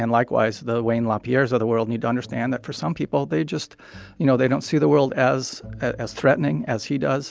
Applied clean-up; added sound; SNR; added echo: none; none; none; none.